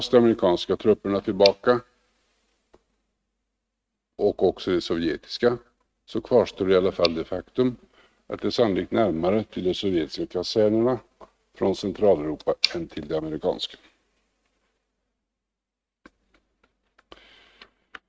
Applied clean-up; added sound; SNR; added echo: neural mask model RNNoise.